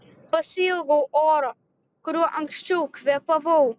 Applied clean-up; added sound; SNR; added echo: none; none; none; none.